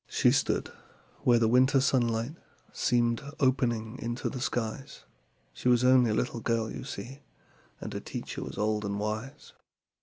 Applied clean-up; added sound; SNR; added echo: none; none; none; none.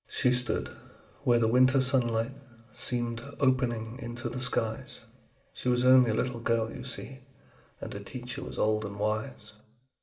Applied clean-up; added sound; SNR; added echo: none; none; none; reverberation time 0.6 s.